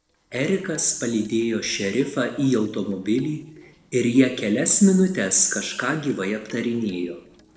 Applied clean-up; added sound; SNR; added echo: neural separator model SepFormer DNS4.